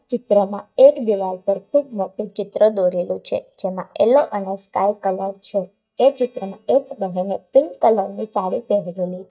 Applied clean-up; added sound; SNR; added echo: neural mask model DeepFilterNet 3.